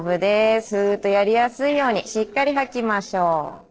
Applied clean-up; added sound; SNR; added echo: neural separator model SepFormer DNS4.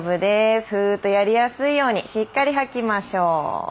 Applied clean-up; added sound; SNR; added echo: none; none; none; none.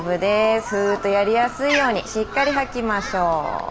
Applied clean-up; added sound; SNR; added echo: none; Human group actions + Cat; 9 dB; none.